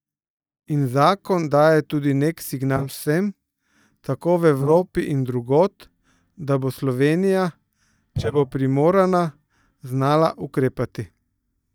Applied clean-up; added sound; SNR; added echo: neural mask model DeepFilterNet 3.